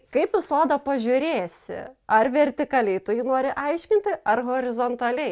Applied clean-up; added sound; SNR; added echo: none; none; none; none.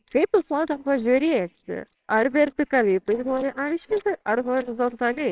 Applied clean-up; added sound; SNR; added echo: neural separator model SepFormer WHAMR!.